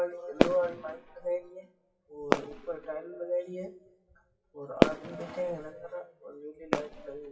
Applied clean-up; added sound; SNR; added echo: classical method WPE with log-MMSE.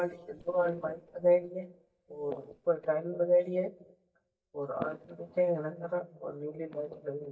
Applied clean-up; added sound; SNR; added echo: neural mask model DeepFilterNet 3.